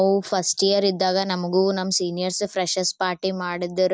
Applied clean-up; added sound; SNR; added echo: none; none; none; none.